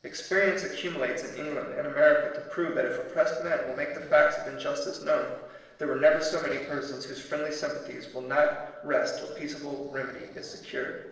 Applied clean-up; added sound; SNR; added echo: neural separator model SepFormer DNS4.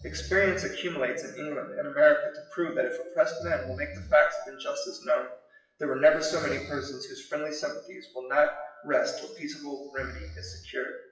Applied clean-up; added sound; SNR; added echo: classical method WPE with log-MMSE.